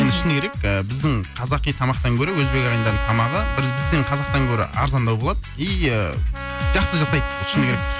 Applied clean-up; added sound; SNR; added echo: none; Trumpet; 10 dB; none.